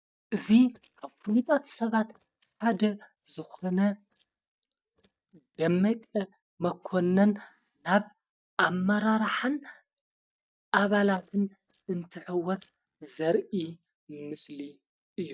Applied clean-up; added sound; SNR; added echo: neural mask model DeepFilterNet 3.